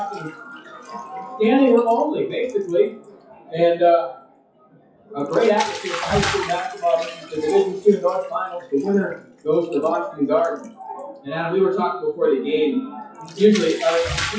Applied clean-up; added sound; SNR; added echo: classical method WPE with log-MMSE.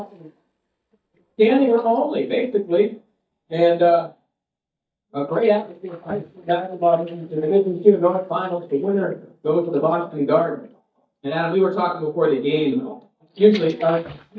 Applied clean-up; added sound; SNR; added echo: neural mask model DeepFilterNet 3.